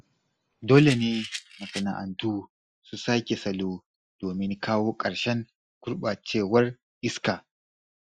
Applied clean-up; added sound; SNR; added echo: classical method Wiener filter.